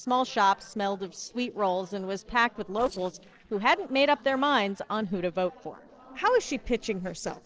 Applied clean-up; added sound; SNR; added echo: neural separator model SepFormer DNS4.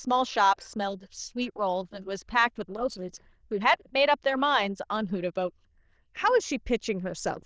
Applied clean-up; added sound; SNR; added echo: neural diffusion model UNIVERSE++.